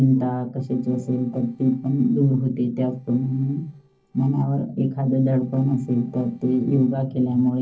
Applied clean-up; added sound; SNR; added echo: neural separator model SepFormer DNS4.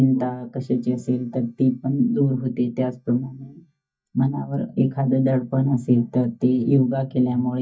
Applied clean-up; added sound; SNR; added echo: neural mask model DeepFilterNet 3.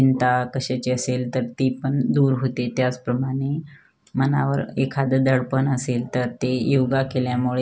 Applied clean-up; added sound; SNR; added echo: none; none; none; none.